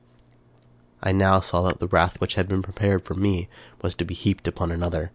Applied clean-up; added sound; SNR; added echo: none; Tap / Glass; 18 dB; none.